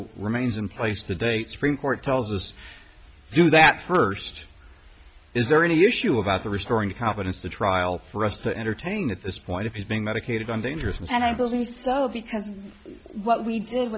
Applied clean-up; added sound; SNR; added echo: none; none; none; none.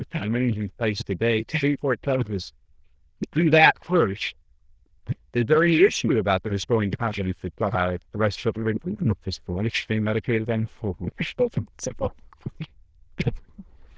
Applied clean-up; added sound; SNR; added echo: neural diffusion model UNIVERSE++.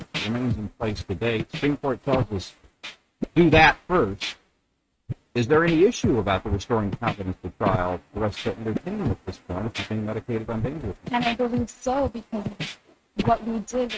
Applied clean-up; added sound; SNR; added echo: neural mask model RNNoise.